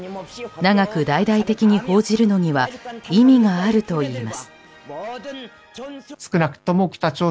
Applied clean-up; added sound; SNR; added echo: none; none; none; none.